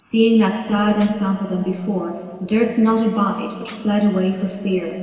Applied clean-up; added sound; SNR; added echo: none; Tambourine; 11 dB; reverberation time 2.8 s.